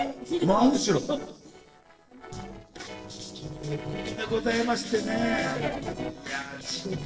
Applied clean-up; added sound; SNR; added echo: neural separator model SepFormer DNS4.